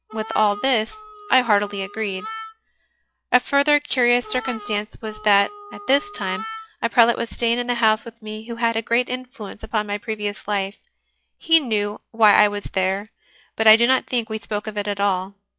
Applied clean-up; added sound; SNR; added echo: classical method log-MMSE.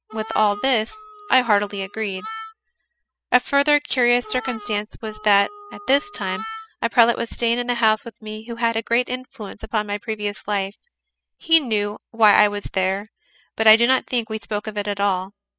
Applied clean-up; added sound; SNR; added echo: classical method spectral subtraction.